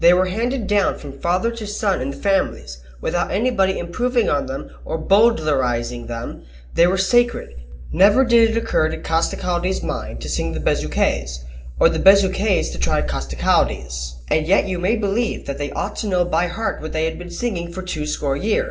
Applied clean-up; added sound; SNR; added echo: none; none; none; reverberation time 0.4 s.